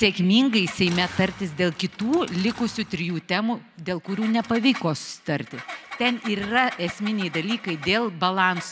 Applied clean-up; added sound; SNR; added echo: none; Engine; 16 dB; none.